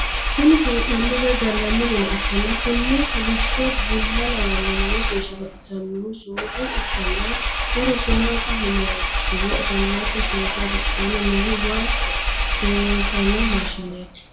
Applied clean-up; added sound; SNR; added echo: none; Engine; -2 dB; reverberation time 0.3 s.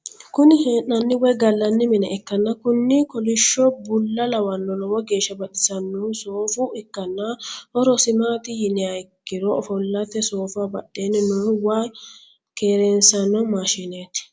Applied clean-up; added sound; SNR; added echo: none; none; none; none.